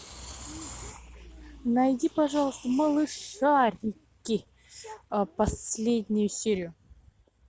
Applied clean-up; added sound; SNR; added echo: none; none; none; none.